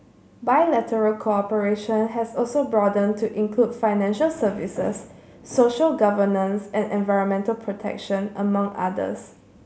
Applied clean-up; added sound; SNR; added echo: none; none; none; none.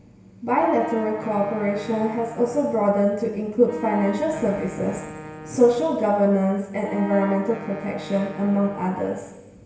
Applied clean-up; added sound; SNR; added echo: none; Wind instrument, woodwind instrument; 14 dB; reverberation time 1.0 s.